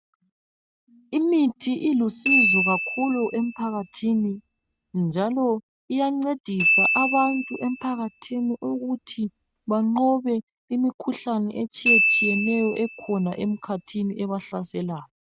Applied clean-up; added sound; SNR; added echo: neural mask model RNNoise.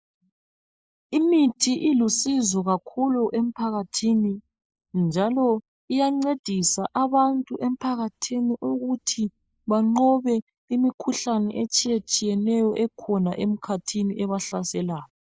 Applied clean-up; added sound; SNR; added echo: neural mask model Resemble Enhance denoiser.